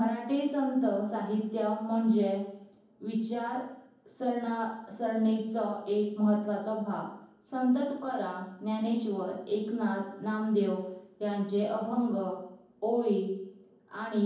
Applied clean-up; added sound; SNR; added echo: none; none; none; reverberation time 0.9 s.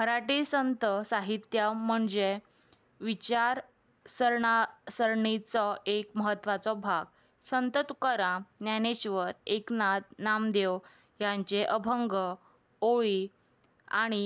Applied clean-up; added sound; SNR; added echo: none; none; none; none.